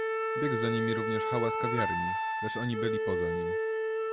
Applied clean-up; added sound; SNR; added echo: none; Wind instrument, woodwind instrument; -4 dB; none.